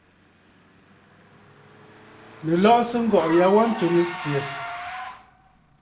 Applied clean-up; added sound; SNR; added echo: none; Engine / Car; 13 dB; reverberation time 0.5 s.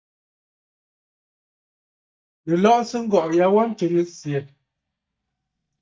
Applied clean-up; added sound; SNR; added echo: neural mask model DeepFilterNet 3.